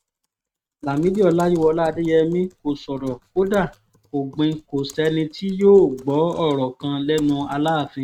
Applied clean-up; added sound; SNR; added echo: neural mask model RNNoise.